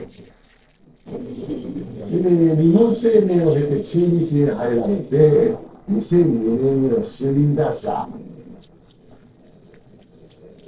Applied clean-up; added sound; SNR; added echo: neural separator model SepFormer DNS4.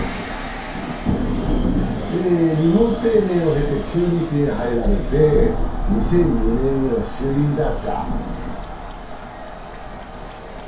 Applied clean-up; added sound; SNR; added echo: none; Thunder; 3 dB; reverberation time 0.2 s.